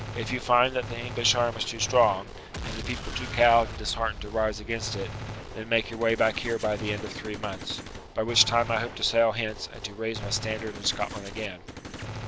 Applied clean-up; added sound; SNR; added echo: none; Gunshot, gunfire; 10 dB; none.